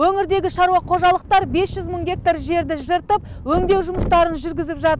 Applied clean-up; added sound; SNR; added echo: none; Thump, thud; 14 dB; none.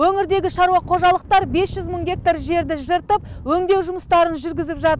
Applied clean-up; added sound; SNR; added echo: none; none; none; none.